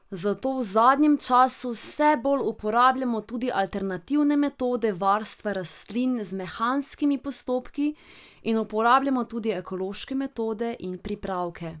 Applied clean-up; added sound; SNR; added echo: none; none; none; none.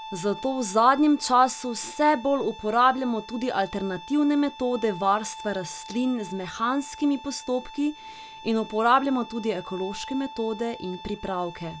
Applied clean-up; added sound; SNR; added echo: none; Bowed string instrument; 16 dB; none.